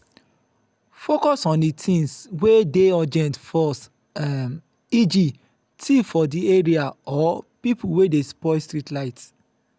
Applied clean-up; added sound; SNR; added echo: none; none; none; none.